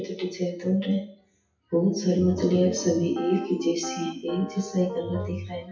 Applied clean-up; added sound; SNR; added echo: classical method WPE with log-MMSE.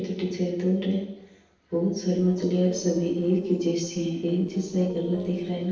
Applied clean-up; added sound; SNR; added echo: neural separator model SepFormer DNS4.